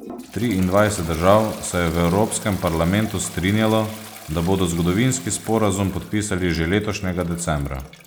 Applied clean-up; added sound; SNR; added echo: none; Toilet flush; 18 dB; none.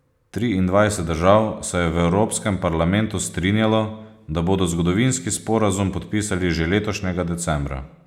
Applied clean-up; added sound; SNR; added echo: none; none; none; none.